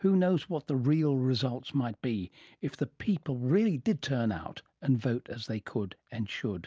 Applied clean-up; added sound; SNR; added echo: none; none; none; none.